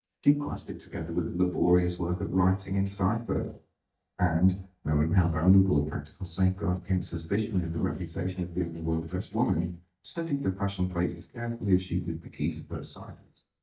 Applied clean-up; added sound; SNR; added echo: neural mask model DeepFilterNet 3.